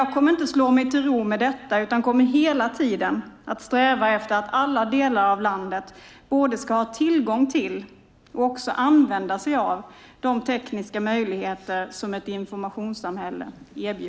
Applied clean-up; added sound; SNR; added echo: none; none; none; none.